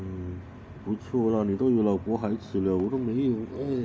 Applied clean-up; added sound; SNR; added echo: none; none; none; none.